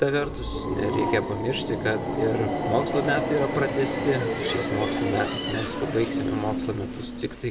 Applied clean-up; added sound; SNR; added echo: none; Subway, metro, underground; 1 dB; reverberation time 0.8 s.